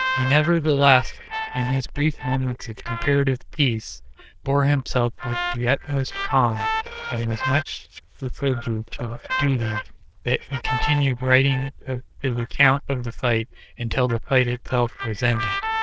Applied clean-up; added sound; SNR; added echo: neural diffusion model UNIVERSE++.